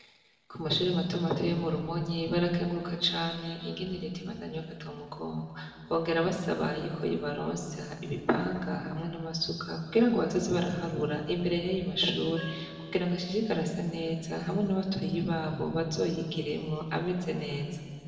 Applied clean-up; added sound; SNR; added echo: none; Wind instrument, woodwind instrument; 19 dB; reverberation time 2.3 s.